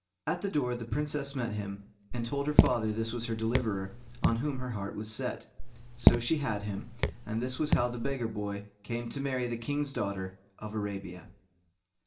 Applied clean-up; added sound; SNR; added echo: none; Raindrop / Drip; -3 dB; reverberation time 0.4 s.